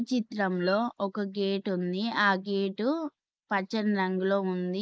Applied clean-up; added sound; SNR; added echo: neural mask model Resemble Enhance denoiser.